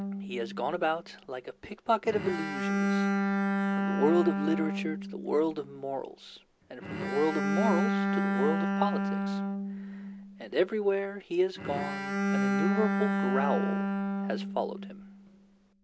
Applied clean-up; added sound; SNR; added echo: none; Bowed string instrument; -1 dB; none.